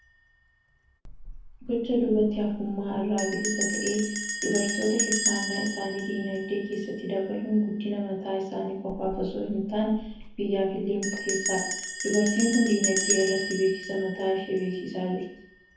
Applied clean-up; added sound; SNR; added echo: none; Bell; 6 dB; reverberation time 0.7 s.